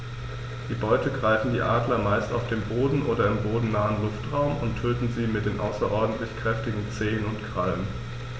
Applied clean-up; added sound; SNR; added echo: none; none; none; none.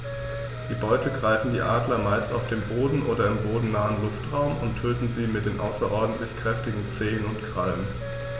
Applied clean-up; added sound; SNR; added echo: none; Wind instrument, woodwind instrument; 16 dB; none.